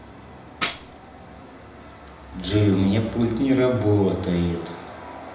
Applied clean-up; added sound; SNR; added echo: none; Tambourine; 11 dB; reverberation time 0.9 s.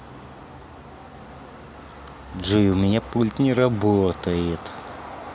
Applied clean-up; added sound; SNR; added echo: none; none; none; none.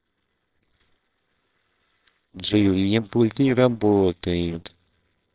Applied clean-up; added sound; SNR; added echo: neural separator model SepFormer WHAMR!.